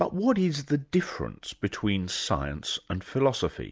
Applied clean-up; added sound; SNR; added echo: none; none; none; none.